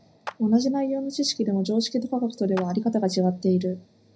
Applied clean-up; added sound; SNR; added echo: none; Clapping; 20 dB; reverberation time 0.5 s.